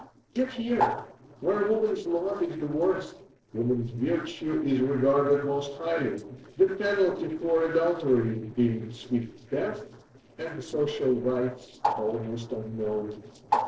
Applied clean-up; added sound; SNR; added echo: neural separator model SepFormer DNS4.